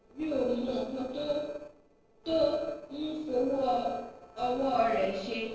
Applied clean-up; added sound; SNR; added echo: neural separator model SepFormer DNS4.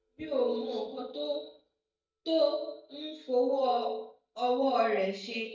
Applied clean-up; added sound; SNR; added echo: neural mask model DeepFilterNet 3.